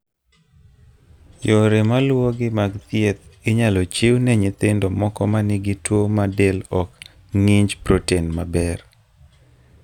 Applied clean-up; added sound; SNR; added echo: none; none; none; none.